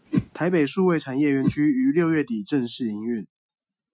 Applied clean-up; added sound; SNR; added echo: classical method Wiener filter.